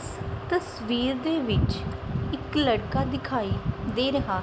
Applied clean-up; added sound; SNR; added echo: none; Keyboard (musical); 17 dB; none.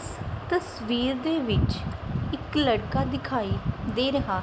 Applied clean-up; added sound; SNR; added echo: none; none; none; none.